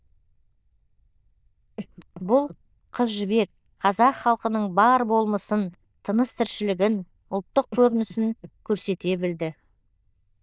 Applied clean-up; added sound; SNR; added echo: neural diffusion model UNIVERSE++.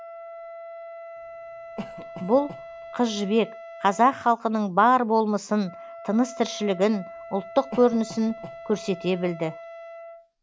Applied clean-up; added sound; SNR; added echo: none; Cough + Wind instrument, woodwind instrument; 15 dB; none.